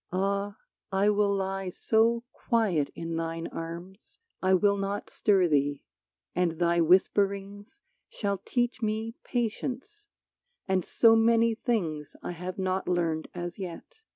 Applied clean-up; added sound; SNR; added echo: none; none; none; none.